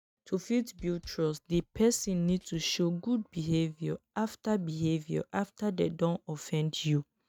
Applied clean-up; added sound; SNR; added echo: neural mask model RNNoise.